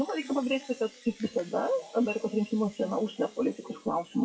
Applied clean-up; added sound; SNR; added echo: classical method WPE with log-MMSE.